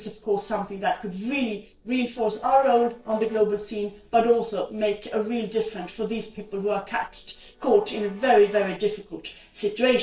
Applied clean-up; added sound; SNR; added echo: neural separator model SepFormer DNS4.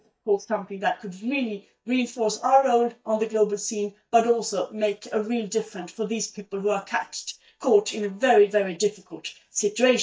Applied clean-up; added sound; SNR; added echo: neural mask model DeepFilterNet 3.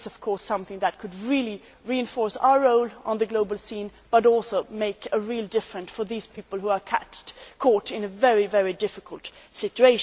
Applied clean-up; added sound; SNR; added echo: none; none; none; none.